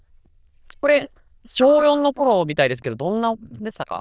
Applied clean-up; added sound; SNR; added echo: neural diffusion model UNIVERSE++.